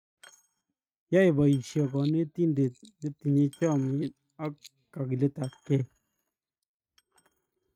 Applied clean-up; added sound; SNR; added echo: neural mask model RNNoise.